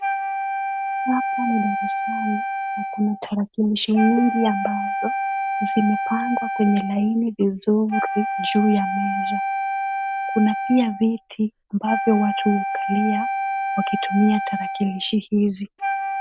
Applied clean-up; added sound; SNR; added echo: none; Wind instrument, woodwind instrument; 3 dB; none.